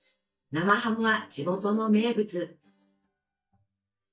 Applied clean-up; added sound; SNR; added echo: neural mask model DeepFilterNet 3.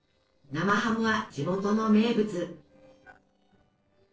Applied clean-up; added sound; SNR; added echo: neural separator model SepFormer DNS4.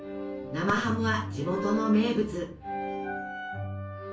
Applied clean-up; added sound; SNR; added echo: none; Fireworks; 17 dB; reverberation time 0.3 s.